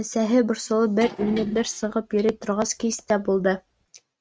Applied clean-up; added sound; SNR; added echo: neural mask model RNNoise.